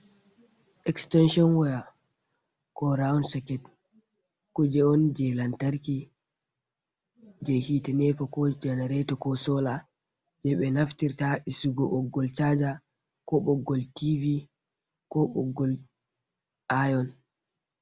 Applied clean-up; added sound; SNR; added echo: none; none; none; none.